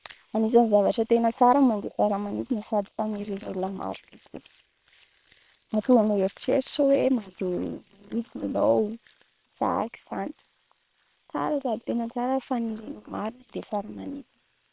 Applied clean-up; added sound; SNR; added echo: neural separator model SepFormer WHAM!.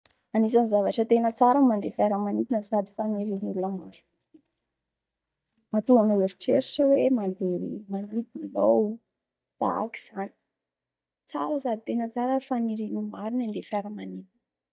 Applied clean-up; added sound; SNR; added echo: neural mask model DeepFilterNet 3.